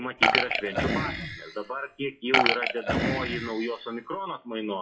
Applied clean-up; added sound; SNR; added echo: classical method WPE with log-MMSE.